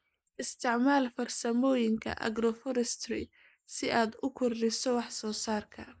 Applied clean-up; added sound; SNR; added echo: neural mask model Resemble Enhance denoiser.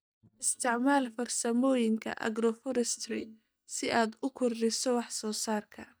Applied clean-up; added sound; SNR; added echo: neural mask model DeepFilterNet 3.